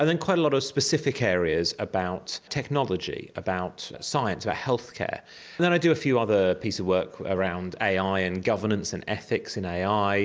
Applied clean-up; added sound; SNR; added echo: none; none; none; none.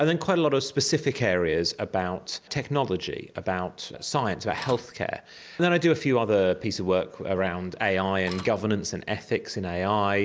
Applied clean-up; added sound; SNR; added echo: none; Printer; 13 dB; none.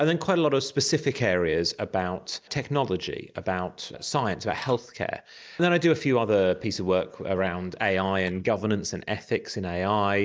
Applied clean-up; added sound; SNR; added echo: neural mask model DeepFilterNet 3.